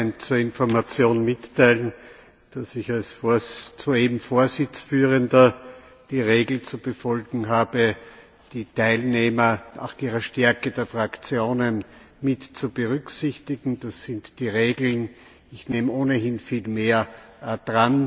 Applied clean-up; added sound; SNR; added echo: none; none; none; none.